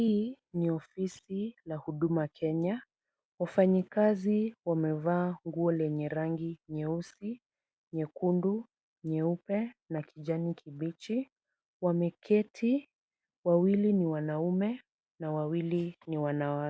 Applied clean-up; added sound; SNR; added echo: none; none; none; none.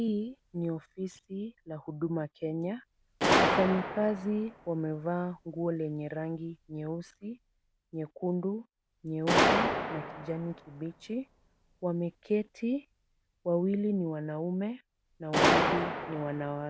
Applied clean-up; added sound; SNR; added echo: none; Gunshot, gunfire; 0 dB; none.